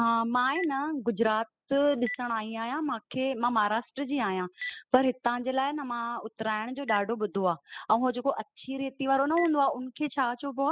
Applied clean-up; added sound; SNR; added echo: classical method spectral subtraction.